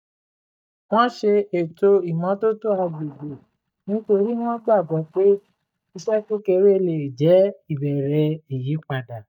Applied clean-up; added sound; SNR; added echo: neural mask model DeepFilterNet 3.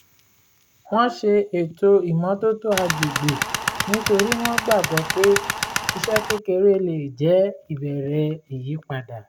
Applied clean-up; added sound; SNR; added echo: none; Tools; 3 dB; none.